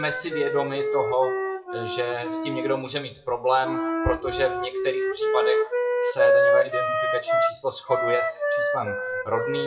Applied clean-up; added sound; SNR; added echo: classical method WPE with log-MMSE.